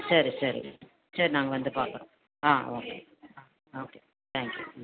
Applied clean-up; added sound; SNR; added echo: none; none; none; none.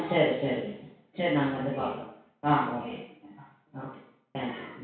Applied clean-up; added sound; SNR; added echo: none; none; none; reverberation time 0.6 s.